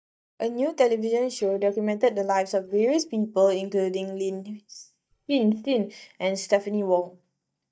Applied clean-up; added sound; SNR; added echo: neural mask model DeepFilterNet 3.